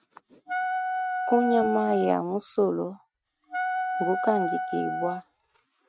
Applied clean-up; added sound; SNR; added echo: neural mask model RNNoise.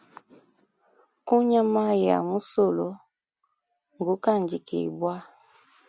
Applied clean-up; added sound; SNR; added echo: none; none; none; none.